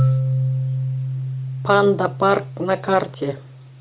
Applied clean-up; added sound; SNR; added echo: none; Marimba, xylophone; 1 dB; none.